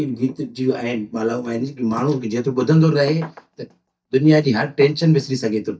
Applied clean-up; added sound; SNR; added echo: neural mask model DeepFilterNet 3.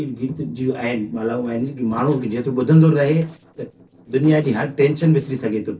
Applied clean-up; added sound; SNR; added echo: neural separator model SepFormer DNS4.